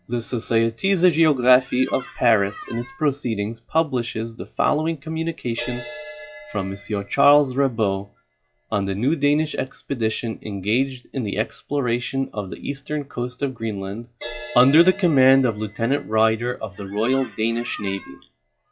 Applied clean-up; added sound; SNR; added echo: classical method log-MMSE.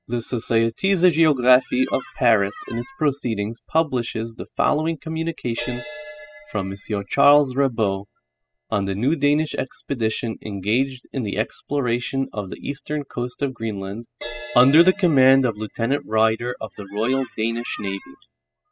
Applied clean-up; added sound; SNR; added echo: classical method spectral subtraction.